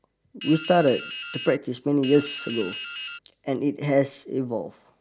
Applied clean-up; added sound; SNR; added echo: none; Drip; 11 dB; none.